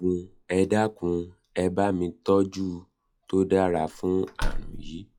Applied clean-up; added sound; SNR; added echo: classical method log-MMSE.